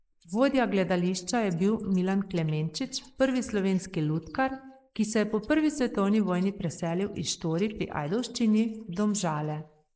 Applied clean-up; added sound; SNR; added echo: neural mask model Resemble Enhance denoiser.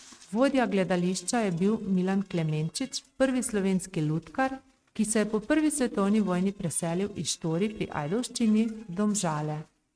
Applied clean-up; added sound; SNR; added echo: neural mask model RNNoise.